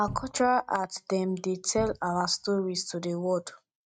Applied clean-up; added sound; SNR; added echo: neural mask model RNNoise.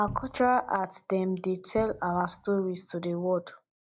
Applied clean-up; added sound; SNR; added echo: neural mask model DeepFilterNet 3.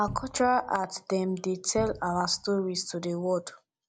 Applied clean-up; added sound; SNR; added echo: none; Cupboard open or close; 14 dB; none.